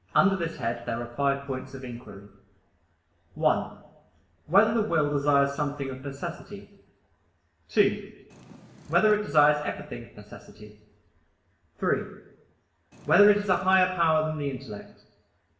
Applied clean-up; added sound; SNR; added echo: none; Purr; 20 dB; reverberation time 0.8 s.